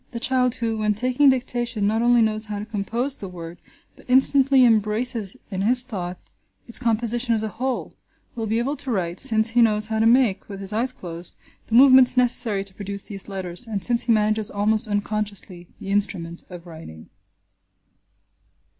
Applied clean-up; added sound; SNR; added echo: none; none; none; none.